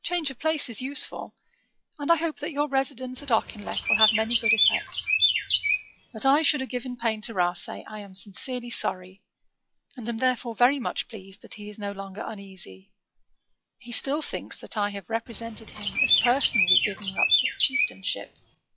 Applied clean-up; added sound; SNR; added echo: classical method log-MMSE.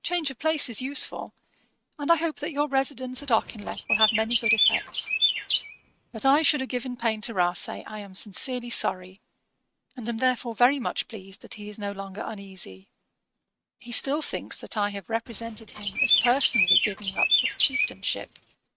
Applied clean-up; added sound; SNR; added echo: neural mask model RNNoise.